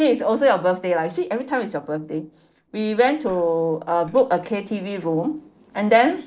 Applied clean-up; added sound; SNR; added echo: neural separator model SepFormer DNS4.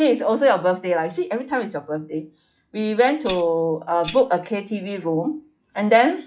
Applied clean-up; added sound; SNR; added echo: classical method log-MMSE.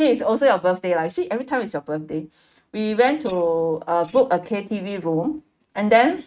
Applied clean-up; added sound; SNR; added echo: neural mask model RNNoise.